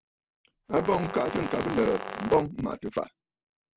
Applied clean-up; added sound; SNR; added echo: none; Brass instrument; 8 dB; none.